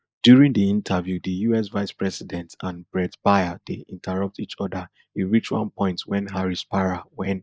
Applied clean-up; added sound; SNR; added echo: neural mask model Resemble Enhance denoiser.